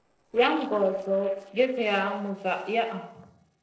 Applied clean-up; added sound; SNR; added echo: neural separator model SepFormer DNS4.